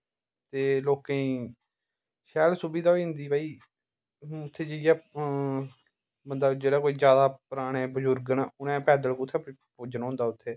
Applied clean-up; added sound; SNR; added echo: none; none; none; none.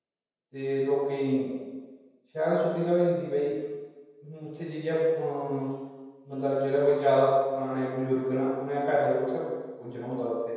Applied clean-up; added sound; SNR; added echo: none; none; none; reverberation time 1.2 s.